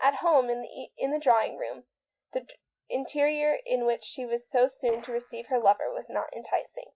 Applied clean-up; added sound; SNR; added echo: neural separator model SepFormer DNS4.